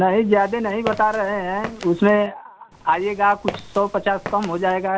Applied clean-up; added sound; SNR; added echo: none; Walk, footsteps; 14 dB; none.